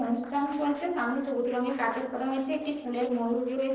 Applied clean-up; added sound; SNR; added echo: neural separator model SepFormer DNS4.